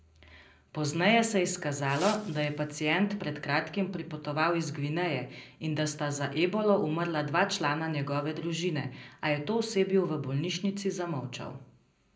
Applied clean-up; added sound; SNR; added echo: none; Wind; 16 dB; reverberation time 0.4 s.